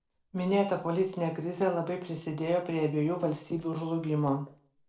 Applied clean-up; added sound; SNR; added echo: neural separator model SepFormer DNS4.